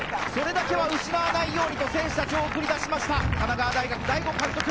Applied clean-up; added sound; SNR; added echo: none; Thunder / Rain; 8 dB; none.